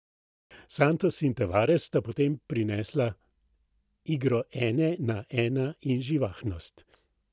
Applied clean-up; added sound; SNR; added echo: none; none; none; none.